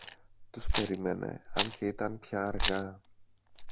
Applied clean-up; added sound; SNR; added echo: none; Rattle; -5 dB; none.